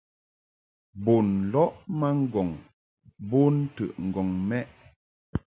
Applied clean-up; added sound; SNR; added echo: none; none; none; none.